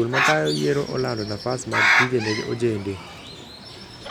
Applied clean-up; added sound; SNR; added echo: none; Bird; 0 dB; none.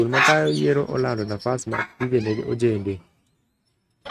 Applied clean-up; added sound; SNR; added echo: neural mask model RNNoise.